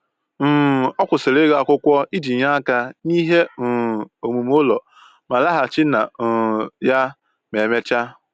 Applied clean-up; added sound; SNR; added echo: none; none; none; none.